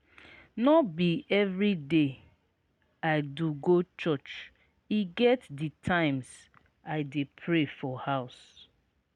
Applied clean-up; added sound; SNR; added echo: none; none; none; none.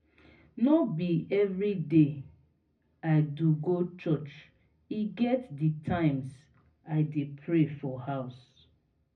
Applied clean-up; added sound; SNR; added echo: none; none; none; reverberation time 0.4 s.